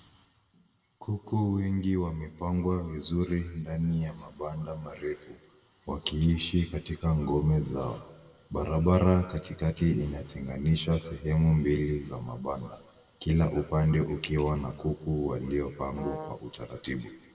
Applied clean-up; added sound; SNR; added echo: none; Brass instrument; 12 dB; reverberation time 1.1 s.